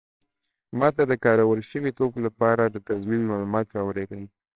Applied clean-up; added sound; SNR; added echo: neural separator model SepFormer WHAMR!.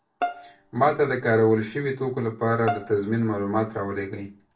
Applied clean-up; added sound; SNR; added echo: none; Bowed string instrument; 12 dB; reverberation time 0.3 s.